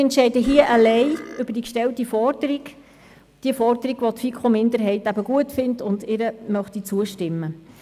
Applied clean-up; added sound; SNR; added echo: none; Burping, eructation; 16 dB; none.